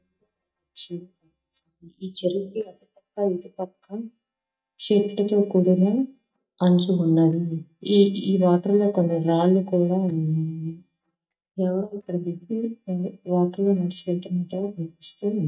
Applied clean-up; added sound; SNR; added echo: neural mask model DeepFilterNet 3.